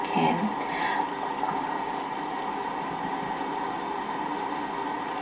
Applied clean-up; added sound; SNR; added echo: none; Stream / Trickle, dribble; 19 dB; reverberation time 0.2 s.